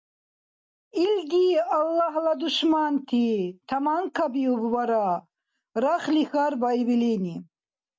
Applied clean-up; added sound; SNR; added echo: none; none; none; none.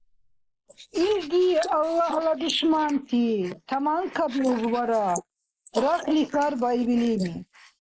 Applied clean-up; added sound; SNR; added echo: neural mask model Resemble Enhance denoiser.